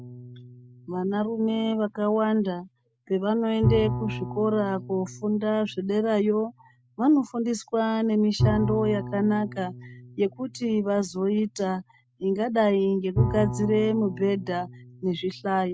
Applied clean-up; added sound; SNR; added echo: none; Bowed string instrument; 8 dB; none.